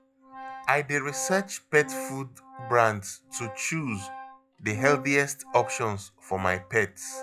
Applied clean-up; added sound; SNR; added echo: classical method log-MMSE.